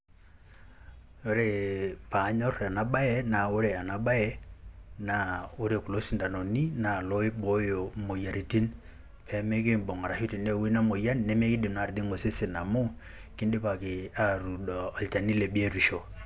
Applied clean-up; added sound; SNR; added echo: none; none; none; none.